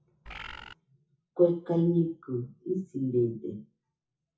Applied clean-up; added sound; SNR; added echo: classical method WPE with log-MMSE.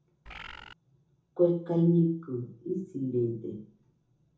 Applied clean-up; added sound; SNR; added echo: none; Bird; 14 dB; reverberation time 0.6 s.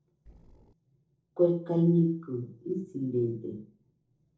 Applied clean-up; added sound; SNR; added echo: neural separator model SepFormer DNS4.